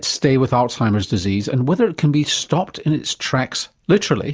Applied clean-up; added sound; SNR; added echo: none; none; none; none.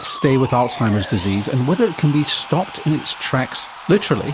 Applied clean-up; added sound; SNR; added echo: none; Sawing; 13 dB; none.